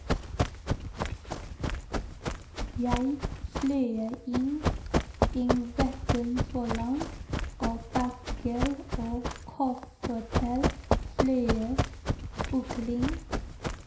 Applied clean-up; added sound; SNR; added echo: none; Run; -1 dB; reverberation time 0.5 s.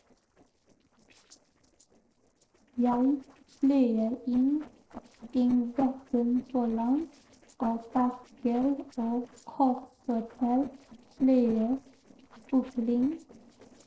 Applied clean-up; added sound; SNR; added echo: neural separator model SepFormer DNS4.